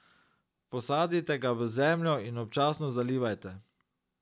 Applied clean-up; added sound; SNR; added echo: none; none; none; none.